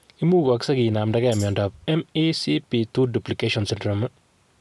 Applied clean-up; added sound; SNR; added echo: none; Tambourine; 13 dB; none.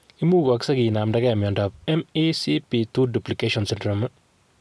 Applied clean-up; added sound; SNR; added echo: none; none; none; none.